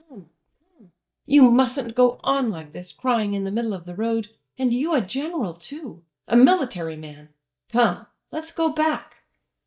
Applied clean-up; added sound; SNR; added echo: neural mask model DeepFilterNet 3.